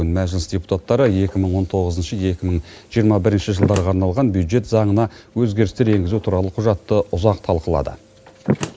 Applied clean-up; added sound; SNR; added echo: none; Slam; 13 dB; none.